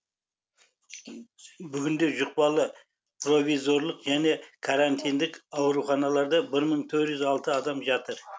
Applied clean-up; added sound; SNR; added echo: none; none; none; none.